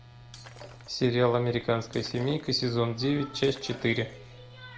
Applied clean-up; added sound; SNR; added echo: none; Shatter + Telephone; 19 dB; none.